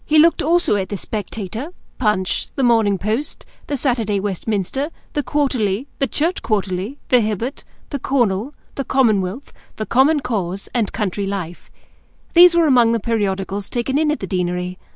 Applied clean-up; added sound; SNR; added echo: none; none; none; none.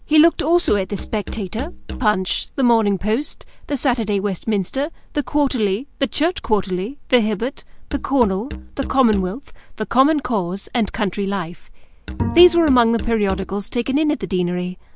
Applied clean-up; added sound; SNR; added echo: none; Bowed string instrument + Musical instrument; 12 dB; none.